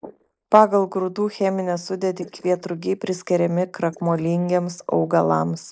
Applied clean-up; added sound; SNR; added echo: neural mask model Resemble Enhance denoiser.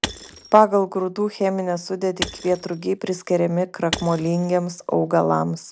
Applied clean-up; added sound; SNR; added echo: none; Shatter / Crushing; 14 dB; none.